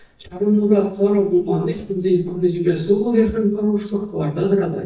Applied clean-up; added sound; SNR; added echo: neural mask model DeepFilterNet 3.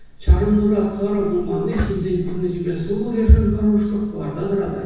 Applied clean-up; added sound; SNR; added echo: none; Cough; 17 dB; reverberation time 1.1 s.